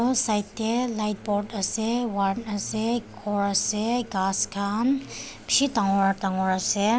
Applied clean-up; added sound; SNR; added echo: none; none; none; none.